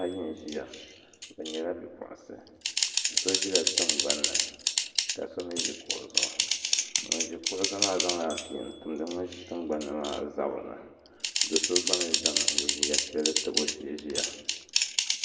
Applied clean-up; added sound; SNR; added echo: none; Typing; -4 dB; reverberation time 1.5 s.